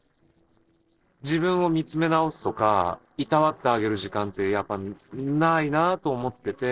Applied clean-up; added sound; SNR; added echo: neural separator model SepFormer DNS4.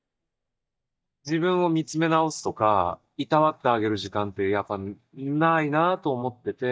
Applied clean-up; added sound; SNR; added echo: neural mask model DeepFilterNet 3.